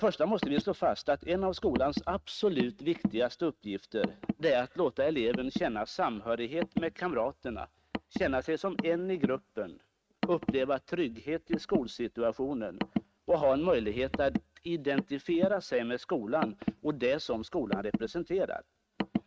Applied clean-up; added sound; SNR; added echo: neural mask model RNNoise.